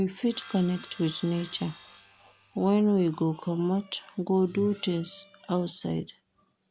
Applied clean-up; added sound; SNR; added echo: none; Sawing; 15 dB; none.